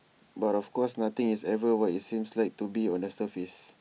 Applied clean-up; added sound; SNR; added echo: none; none; none; none.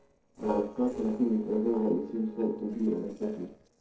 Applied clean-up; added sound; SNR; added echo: neural separator model SepFormer DNS4.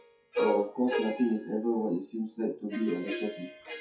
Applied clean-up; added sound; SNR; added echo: classical method WPE with log-MMSE.